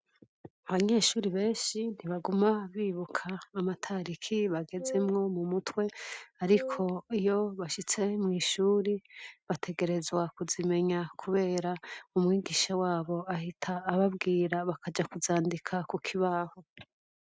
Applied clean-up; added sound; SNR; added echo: neural mask model RNNoise.